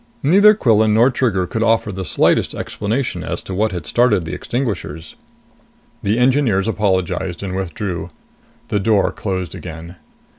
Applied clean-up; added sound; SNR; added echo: none; none; none; none.